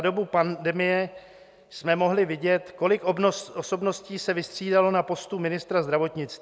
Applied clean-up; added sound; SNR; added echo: none; none; none; none.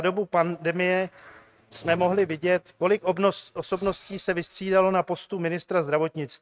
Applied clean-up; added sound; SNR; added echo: neural mask model RNNoise.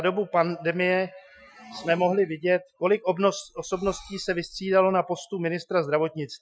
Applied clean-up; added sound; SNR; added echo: classical method Wiener filter.